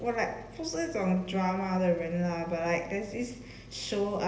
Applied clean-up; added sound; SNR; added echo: none; Engine; 19 dB; reverberation time 1.4 s.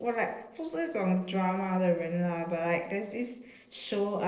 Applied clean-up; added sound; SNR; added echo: neural separator model SepFormer DNS4.